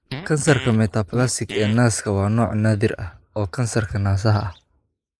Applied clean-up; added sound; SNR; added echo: neural mask model Resemble Enhance denoiser.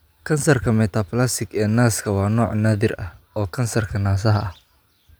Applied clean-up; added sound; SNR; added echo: none; none; none; none.